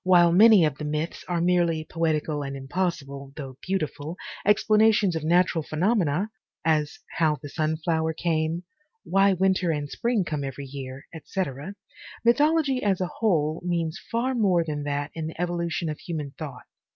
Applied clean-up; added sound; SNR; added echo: none; none; none; none.